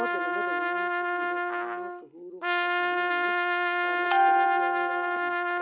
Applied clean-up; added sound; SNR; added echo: none; Trumpet; -4 dB; none.